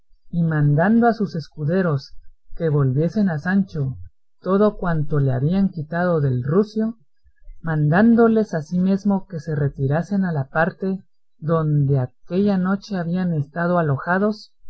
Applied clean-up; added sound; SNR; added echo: none; none; none; none.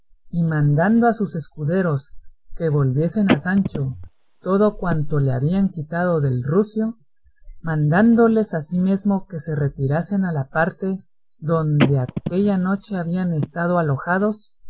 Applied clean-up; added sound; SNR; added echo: none; Telephone; 7 dB; none.